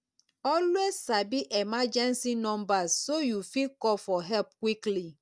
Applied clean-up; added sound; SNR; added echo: none; none; none; none.